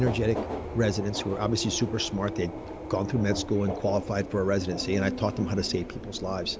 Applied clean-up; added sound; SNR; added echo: none; Subway, metro, underground; 7 dB; none.